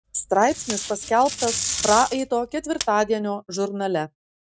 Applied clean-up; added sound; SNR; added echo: none; Packing tape, duct tape; 8 dB; none.